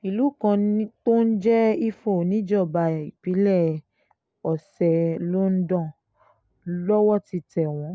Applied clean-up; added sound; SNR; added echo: none; none; none; none.